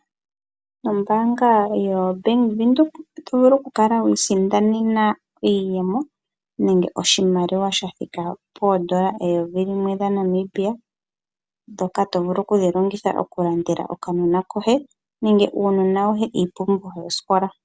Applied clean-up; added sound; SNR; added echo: none; none; none; none.